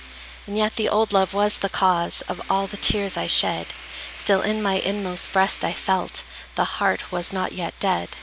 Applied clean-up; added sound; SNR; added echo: none; Tools; 17 dB; none.